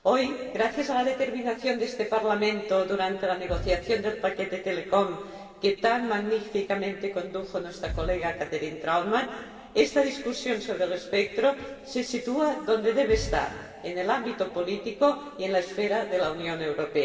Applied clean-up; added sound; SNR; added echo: none; Fireworks; 14 dB; reverberation time 2.4 s.